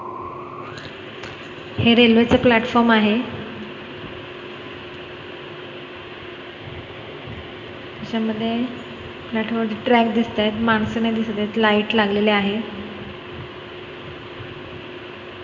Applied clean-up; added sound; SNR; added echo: none; none; none; reverberation time 2.5 s.